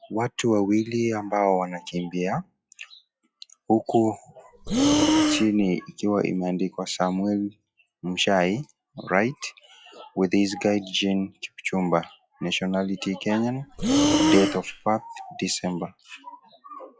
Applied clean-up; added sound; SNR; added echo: classical method log-MMSE.